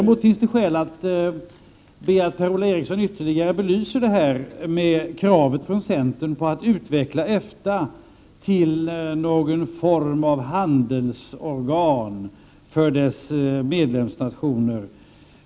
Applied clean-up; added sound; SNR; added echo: none; none; none; none.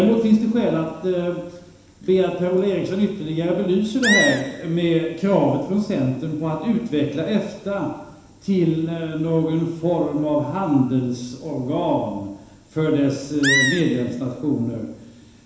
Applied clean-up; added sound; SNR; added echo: none; Animal; 3 dB; reverberation time 1.1 s.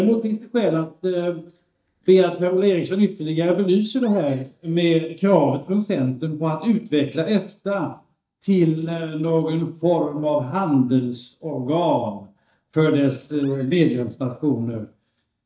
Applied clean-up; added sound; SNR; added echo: neural mask model DeepFilterNet 3.